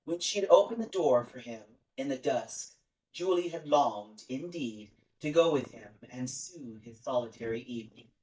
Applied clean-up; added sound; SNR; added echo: neural mask model DeepFilterNet 3.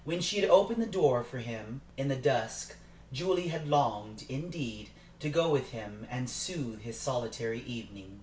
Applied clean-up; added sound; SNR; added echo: none; none; none; none.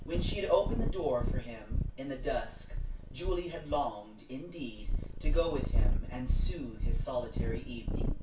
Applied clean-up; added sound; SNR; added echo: none; Purr; -4 dB; reverberation time 0.2 s.